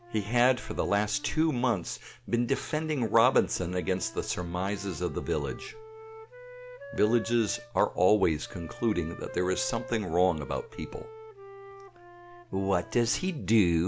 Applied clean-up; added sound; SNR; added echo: none; Wind instrument, woodwind instrument; 18 dB; none.